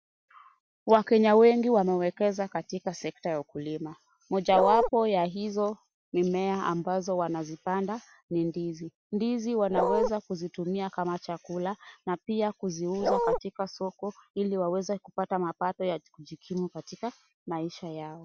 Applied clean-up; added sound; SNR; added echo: none; Bark; -2 dB; none.